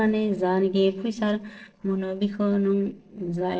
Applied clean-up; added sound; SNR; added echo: neural separator model SepFormer DNS4.